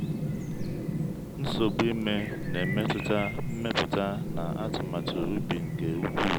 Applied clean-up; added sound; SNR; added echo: none; Chirp, tweet; 1 dB; none.